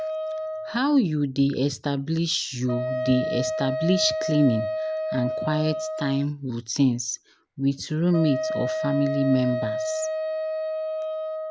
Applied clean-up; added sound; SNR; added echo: none; Wind instrument, woodwind instrument; 4 dB; none.